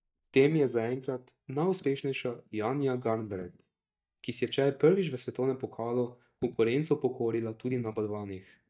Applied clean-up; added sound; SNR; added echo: neural mask model DeepFilterNet 3.